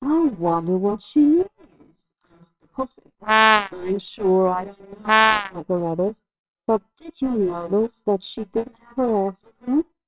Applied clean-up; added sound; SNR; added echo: neural separator model SepFormer WHAMR!.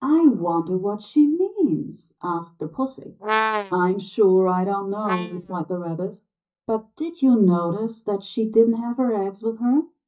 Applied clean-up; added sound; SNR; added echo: neural mask model DeepFilterNet 3.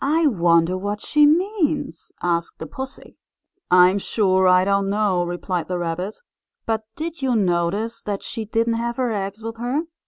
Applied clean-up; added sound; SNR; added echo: none; none; none; none.